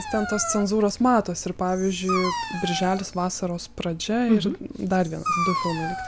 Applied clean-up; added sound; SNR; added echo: none; Dog; 7 dB; none.